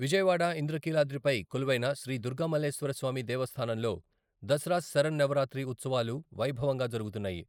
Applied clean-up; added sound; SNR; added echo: neural mask model Resemble Enhance denoiser.